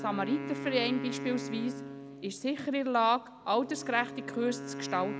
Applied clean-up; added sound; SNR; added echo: none; Wind instrument, woodwind instrument; 9 dB; none.